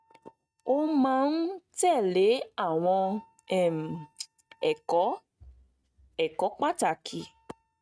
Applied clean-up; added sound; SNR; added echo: neural mask model RNNoise.